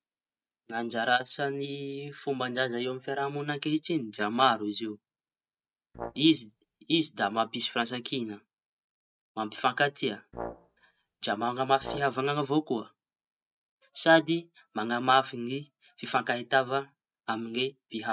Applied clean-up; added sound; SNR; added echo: neural mask model RNNoise.